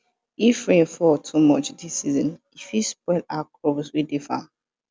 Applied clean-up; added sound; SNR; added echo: none; none; none; none.